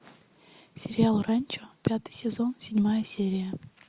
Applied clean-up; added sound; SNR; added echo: none; none; none; none.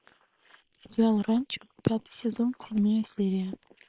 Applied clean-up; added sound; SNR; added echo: neural separator model SepFormer WHAM!.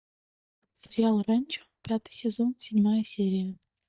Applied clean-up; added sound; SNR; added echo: neural mask model DeepFilterNet 3.